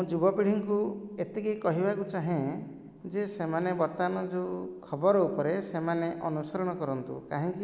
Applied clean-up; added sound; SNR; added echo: none; none; none; none.